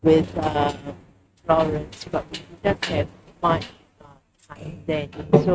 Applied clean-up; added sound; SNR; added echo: neural mask model RNNoise.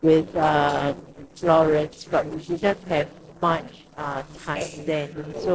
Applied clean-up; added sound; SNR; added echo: neural separator model SepFormer DNS4.